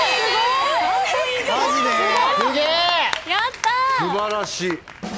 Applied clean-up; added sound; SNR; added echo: none; none; none; none.